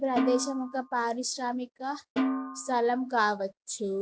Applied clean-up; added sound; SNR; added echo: none; Snare drum; 5 dB; none.